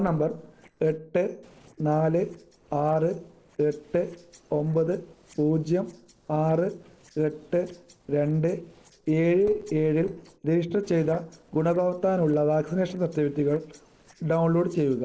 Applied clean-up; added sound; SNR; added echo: neural separator model SepFormer DNS4.